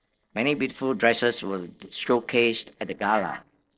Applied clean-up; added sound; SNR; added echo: neural separator model SepFormer DNS4.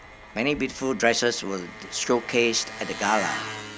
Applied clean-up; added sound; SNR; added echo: none; Engine; 11 dB; none.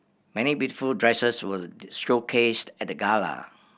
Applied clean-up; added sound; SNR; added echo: none; none; none; none.